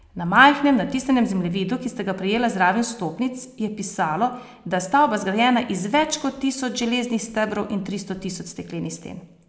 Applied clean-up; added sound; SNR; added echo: none; none; none; none.